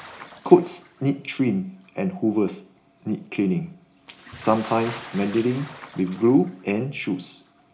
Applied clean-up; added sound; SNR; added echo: none; Bathtub (filling or washing) / Splash, splatter; 20 dB; reverberation time 0.4 s.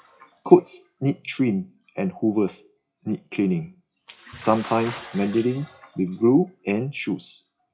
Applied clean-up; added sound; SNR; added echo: classical method WPE with log-MMSE.